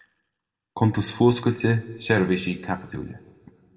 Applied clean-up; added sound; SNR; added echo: none; none; none; reverberation time 1.1 s.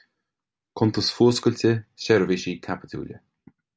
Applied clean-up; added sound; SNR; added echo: none; none; none; none.